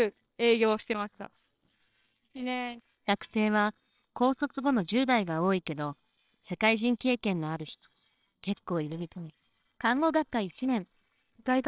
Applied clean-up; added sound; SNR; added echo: neural separator model SepFormer WHAMR!.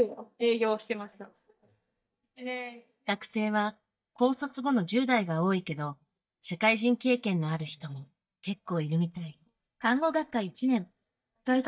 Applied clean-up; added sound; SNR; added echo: neural mask model DeepFilterNet 3.